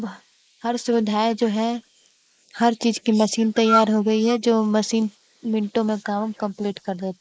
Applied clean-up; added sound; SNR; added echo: neural mask model Resemble Enhance denoiser.